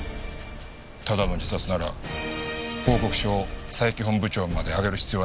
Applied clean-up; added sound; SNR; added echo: none; none; none; none.